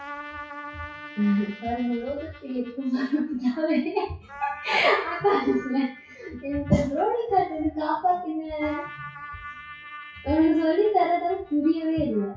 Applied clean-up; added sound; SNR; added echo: classical method WPE with log-MMSE.